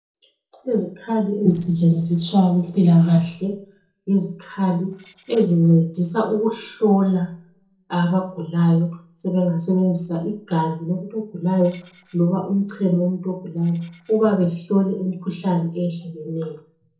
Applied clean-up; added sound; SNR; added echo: neural separator model SepFormer DNS4.